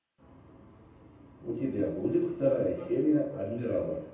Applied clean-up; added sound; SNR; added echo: none; none; none; reverberation time 0.9 s.